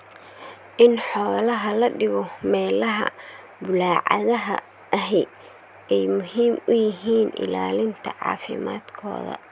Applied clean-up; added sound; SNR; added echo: none; none; none; none.